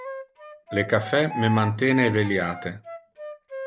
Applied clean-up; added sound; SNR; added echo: none; Wind instrument, woodwind instrument; 11 dB; none.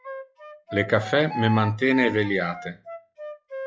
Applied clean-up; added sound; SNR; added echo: classical method log-MMSE.